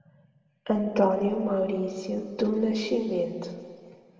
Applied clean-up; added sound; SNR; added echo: none; none; none; reverberation time 2.2 s.